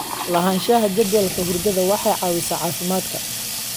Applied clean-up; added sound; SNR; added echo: none; Sink (filling or washing) / Water tap, faucet; 6 dB; none.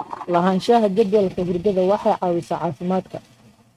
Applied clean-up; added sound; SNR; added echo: neural mask model RNNoise.